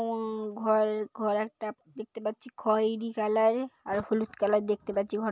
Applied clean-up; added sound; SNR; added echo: none; none; none; none.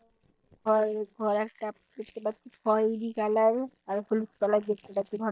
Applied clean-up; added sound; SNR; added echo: neural mask model DeepFilterNet 3.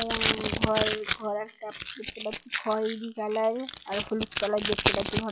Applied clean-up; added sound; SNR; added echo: classical method log-MMSE.